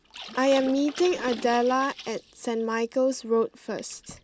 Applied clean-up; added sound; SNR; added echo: none; Water / Splash, splatter; 17 dB; none.